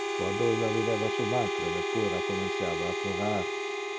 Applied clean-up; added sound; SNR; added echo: none; Harmonica; -2 dB; none.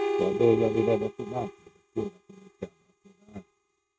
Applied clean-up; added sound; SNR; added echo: neural mask model RNNoise.